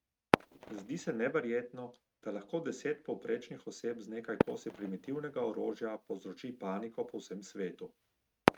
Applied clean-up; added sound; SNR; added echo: neural mask model RNNoise.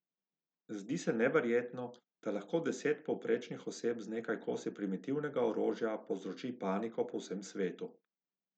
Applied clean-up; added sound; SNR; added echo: none; none; none; none.